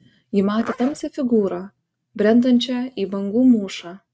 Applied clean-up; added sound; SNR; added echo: neural mask model RNNoise.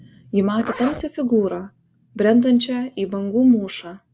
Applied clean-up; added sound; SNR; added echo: none; Zipper (clothing); 15 dB; none.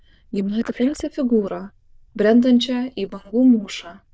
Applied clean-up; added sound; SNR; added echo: neural diffusion model UNIVERSE++.